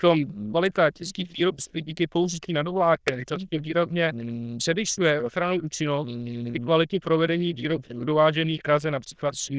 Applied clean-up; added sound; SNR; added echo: neural diffusion model UNIVERSE++.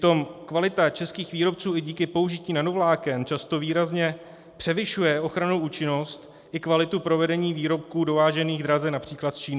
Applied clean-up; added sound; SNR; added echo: none; none; none; none.